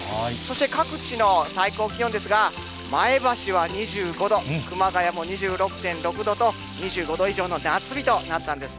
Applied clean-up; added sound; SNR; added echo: none; Sink (filling or washing) / Water tap, faucet; 17 dB; none.